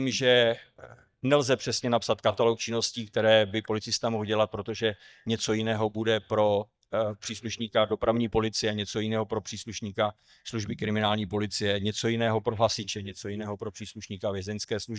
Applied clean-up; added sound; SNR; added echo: neural mask model DeepFilterNet 3.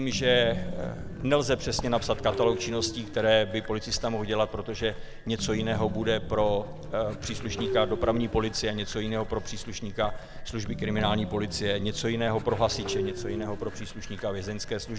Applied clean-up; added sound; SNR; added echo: none; Train + Writing; 6 dB; none.